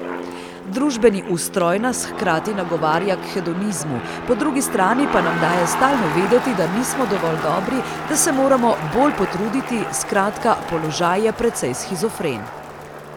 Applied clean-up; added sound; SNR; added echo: none; Aircraft + Crowd; 7 dB; none.